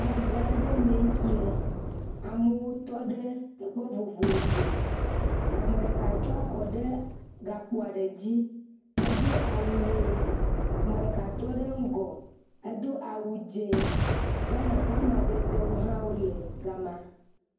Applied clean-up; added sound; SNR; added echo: none; Boom; -3 dB; reverberation time 0.9 s.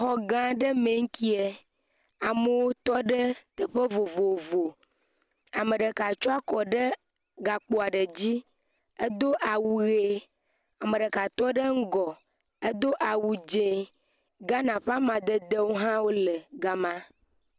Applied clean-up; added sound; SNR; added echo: none; none; none; none.